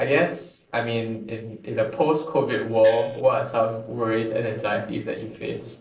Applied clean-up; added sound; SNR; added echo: neural separator model SepFormer DNS4.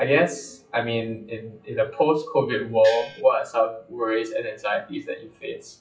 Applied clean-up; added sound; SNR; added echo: classical method WPE with log-MMSE.